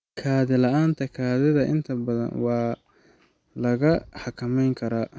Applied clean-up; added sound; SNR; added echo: none; none; none; none.